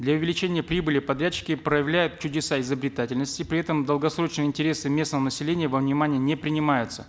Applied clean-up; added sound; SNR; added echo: none; none; none; none.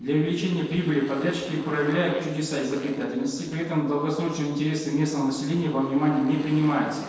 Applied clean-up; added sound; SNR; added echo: neural separator model SepFormer DNS4.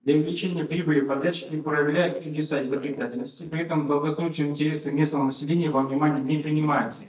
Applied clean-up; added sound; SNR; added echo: neural mask model DeepFilterNet 3.